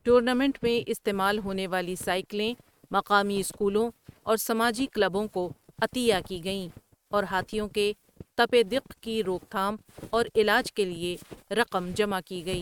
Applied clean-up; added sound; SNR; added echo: neural mask model RNNoise.